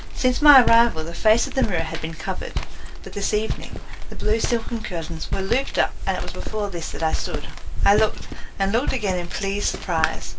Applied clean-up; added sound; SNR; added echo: none; Walk, footsteps; -1 dB; reverberation time 0.2 s.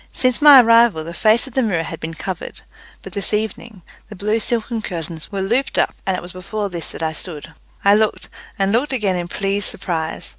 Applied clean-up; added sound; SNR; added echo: none; none; none; none.